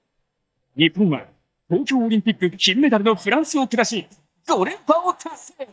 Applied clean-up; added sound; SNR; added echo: neural mask model DeepFilterNet 3.